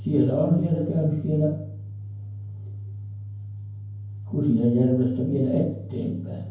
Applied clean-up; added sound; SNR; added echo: none; none; none; reverberation time 0.9 s.